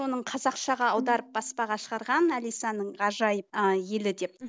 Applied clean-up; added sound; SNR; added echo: none; Bowed string instrument; 13 dB; none.